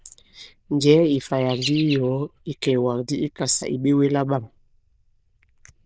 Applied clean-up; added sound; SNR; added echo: neural diffusion model UNIVERSE++.